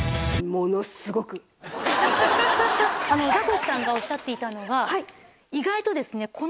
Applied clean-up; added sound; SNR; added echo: none; none; none; none.